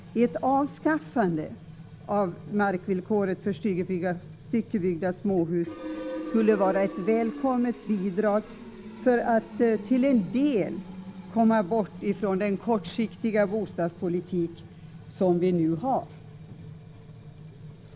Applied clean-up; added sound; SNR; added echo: none; Fill (with liquid); 14 dB; none.